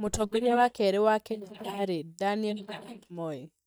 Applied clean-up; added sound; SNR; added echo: neural mask model DeepFilterNet 3.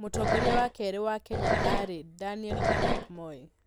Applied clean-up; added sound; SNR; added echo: none; Growling; -4 dB; none.